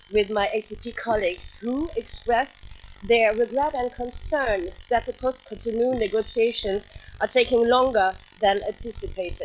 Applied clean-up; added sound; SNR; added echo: classical method log-MMSE.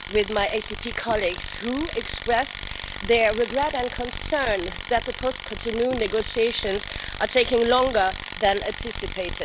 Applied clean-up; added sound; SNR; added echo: none; Tools; 9 dB; none.